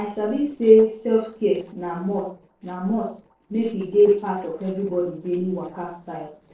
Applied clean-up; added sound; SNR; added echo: neural separator model SepFormer DNS4.